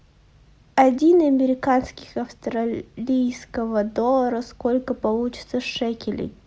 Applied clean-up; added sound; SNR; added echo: none; none; none; none.